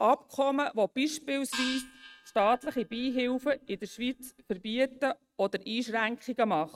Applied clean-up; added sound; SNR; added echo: neural mask model RNNoise.